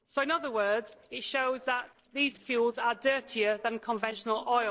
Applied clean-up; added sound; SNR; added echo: neural separator model SepFormer DNS4.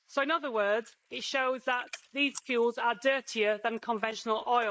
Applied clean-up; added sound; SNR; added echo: neural mask model Resemble Enhance denoiser.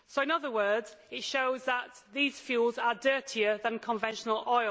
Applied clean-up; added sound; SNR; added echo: none; none; none; none.